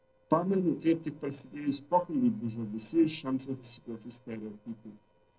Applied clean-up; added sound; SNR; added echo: neural separator model SepFormer DNS4.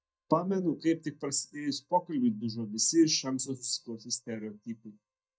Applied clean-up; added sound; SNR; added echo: neural mask model DeepFilterNet 3.